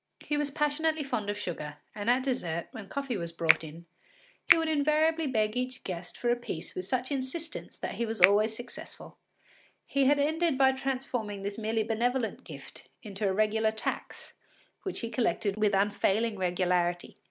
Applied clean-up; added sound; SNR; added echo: none; Finger snapping; -1 dB; none.